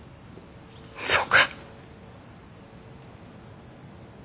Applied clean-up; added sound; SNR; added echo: none; none; none; none.